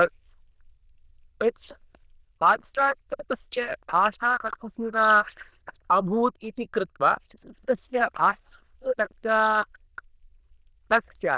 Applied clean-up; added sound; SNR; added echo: neural diffusion model UNIVERSE++.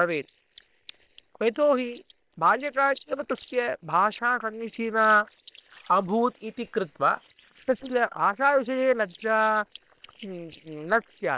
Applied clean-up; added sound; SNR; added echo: neural separator model SepFormer WHAM!.